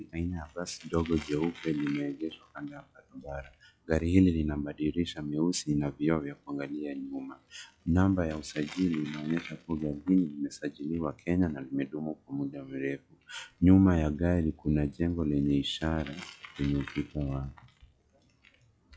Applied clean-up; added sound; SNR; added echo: classical method log-MMSE.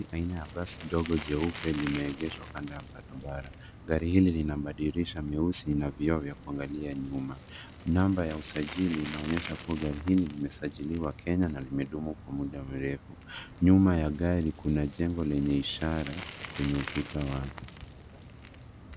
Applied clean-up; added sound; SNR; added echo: none; Bicycle; 14 dB; none.